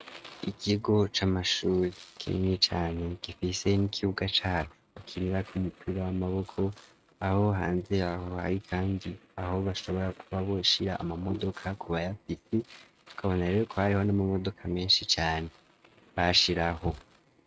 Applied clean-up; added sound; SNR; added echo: neural mask model RNNoise.